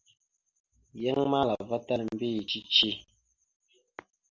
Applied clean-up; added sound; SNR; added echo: none; none; none; none.